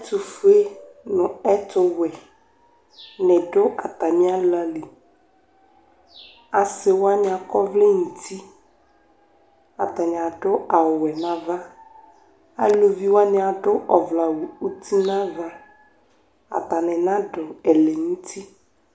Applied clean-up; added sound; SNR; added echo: none; none; none; none.